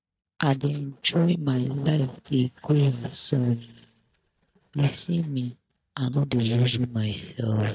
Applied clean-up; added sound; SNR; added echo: neural mask model DeepFilterNet 3.